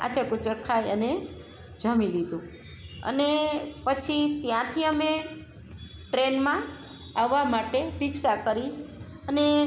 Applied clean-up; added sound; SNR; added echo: none; none; none; none.